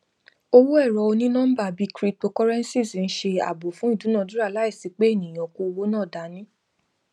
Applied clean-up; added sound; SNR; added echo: none; none; none; none.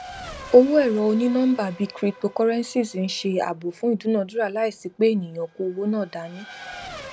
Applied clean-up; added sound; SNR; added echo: none; Race car, auto racing / Accelerating, revving, vroom; 19 dB; none.